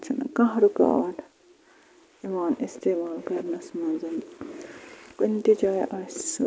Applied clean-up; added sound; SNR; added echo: none; none; none; none.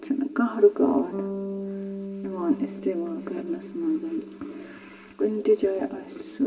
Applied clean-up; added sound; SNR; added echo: none; Bass guitar; 11 dB; reverberation time 2.3 s.